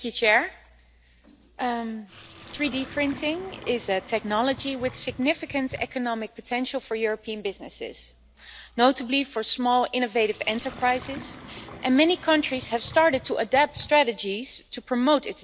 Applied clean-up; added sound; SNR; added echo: none; Sink (filling or washing); 19 dB; none.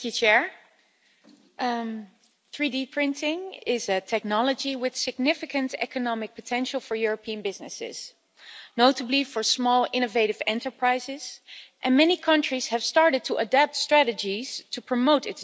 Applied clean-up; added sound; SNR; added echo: none; none; none; none.